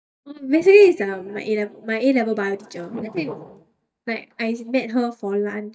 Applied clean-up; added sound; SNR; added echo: neural mask model DeepFilterNet 3.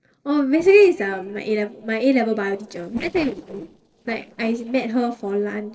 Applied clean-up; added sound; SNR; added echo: neural separator model SepFormer DNS4.